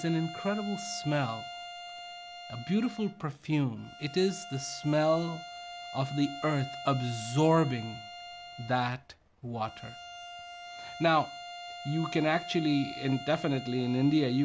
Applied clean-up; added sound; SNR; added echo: none; Bowed string instrument; 13 dB; none.